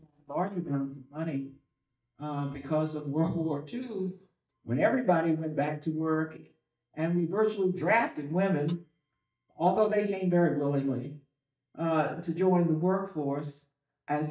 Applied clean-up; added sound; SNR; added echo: neural mask model DeepFilterNet 3.